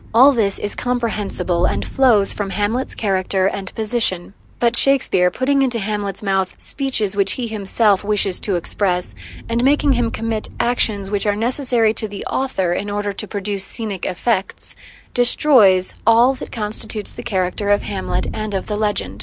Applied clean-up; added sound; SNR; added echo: none; Thunder / Rain; 11 dB; none.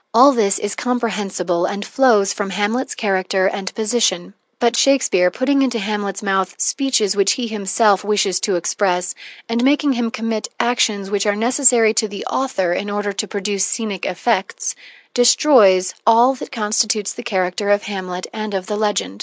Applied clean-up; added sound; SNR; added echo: none; none; none; none.